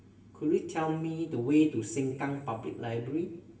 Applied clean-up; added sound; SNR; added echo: none; none; none; reverberation time 0.9 s.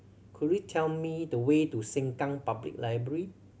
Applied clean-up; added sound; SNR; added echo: none; none; none; none.